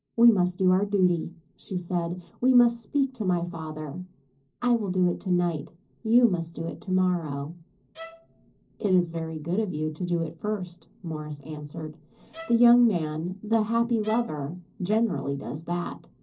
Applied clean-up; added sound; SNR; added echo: neural separator model SepFormer DNS4.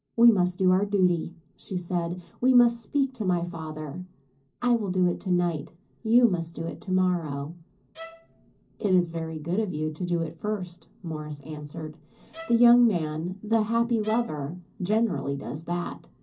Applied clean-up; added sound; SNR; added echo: none; Bowed string instrument; 19 dB; reverberation time 0.3 s.